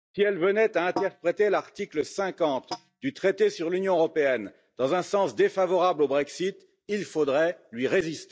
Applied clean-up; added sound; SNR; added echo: neural mask model DeepFilterNet 3.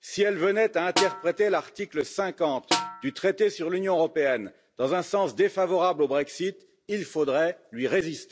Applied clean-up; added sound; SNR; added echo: none; Snare drum; 6 dB; none.